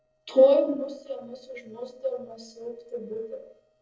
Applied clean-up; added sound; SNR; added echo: neural separator model SepFormer DNS4.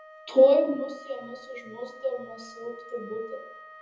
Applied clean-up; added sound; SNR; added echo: none; Wind instrument, woodwind instrument; 19 dB; reverberation time 0.7 s.